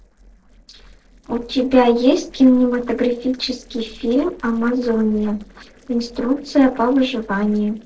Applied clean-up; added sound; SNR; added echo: neural separator model SepFormer DNS4.